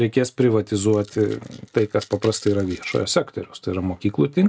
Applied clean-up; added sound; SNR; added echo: neural mask model RNNoise.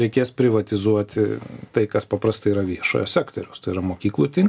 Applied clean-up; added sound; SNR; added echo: none; none; none; none.